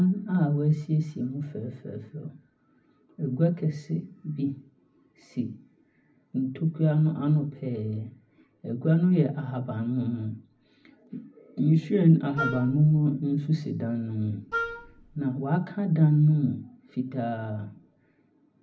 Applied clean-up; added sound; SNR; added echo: none; Wind instrument, woodwind instrument; 8 dB; reverberation time 0.4 s.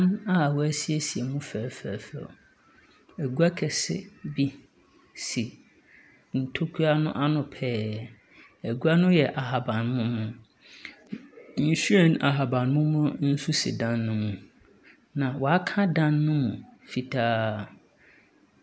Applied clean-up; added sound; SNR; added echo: none; none; none; none.